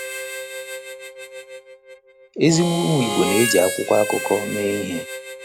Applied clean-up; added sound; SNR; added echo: none; Harmonica; 6 dB; none.